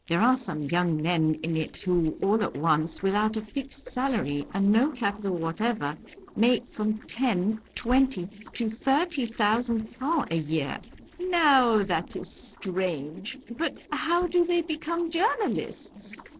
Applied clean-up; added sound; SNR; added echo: neural separator model SepFormer DNS4.